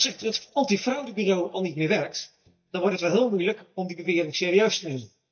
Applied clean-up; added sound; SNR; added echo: neural mask model DeepFilterNet 3.